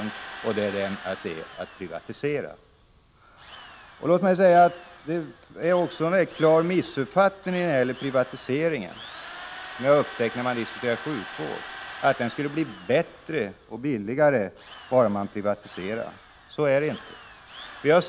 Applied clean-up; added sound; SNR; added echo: none; Drill; 16 dB; none.